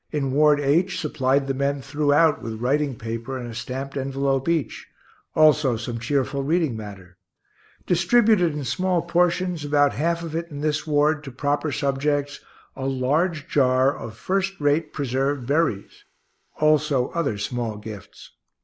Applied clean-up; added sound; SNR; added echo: neural mask model Resemble Enhance denoiser.